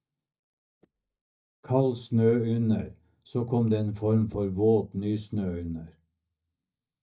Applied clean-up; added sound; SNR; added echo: neural mask model DeepFilterNet 3.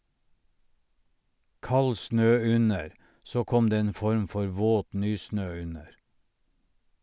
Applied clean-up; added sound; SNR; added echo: none; none; none; none.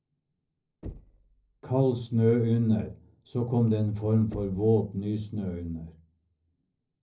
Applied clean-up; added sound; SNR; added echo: neural separator model SepFormer DNS4.